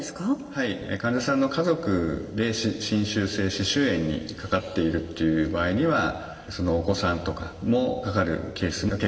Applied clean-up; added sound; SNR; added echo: none; none; none; reverberation time 2.7 s.